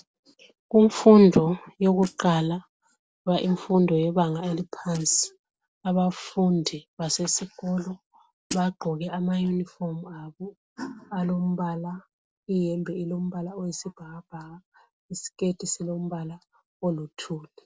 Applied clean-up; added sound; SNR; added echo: neural separator model SepFormer DNS4.